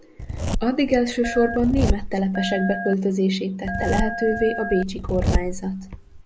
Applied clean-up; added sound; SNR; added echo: none; Telephone + Zipper (clothing); 3 dB; none.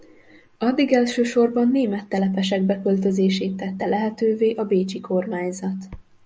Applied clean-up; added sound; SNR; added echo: none; none; none; none.